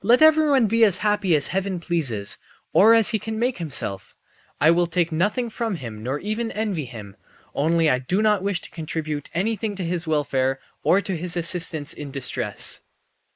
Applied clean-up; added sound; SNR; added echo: neural mask model Resemble Enhance denoiser.